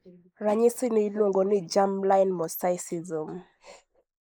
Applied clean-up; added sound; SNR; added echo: neural mask model Resemble Enhance denoiser.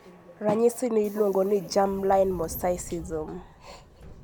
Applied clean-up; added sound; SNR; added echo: none; Subway, metro, underground; 19 dB; none.